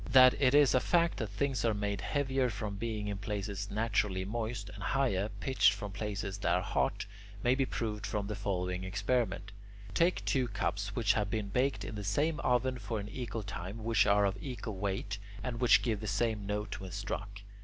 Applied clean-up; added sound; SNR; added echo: none; none; none; none.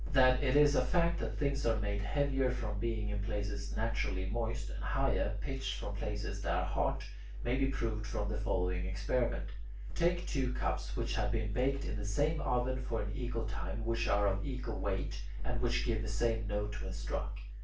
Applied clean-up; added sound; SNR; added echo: none; none; none; reverberation time 0.3 s.